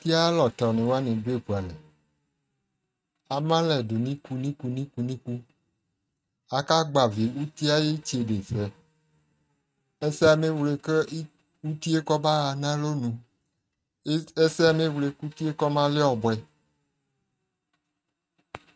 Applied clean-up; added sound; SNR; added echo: neural mask model RNNoise.